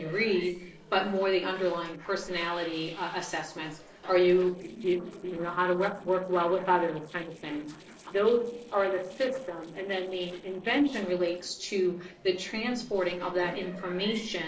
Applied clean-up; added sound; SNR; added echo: neural separator model SepFormer DNS4.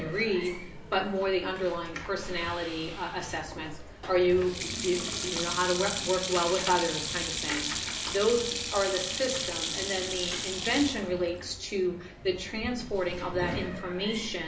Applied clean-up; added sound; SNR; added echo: none; Sink (filling or washing); 6 dB; reverberation time 0.3 s.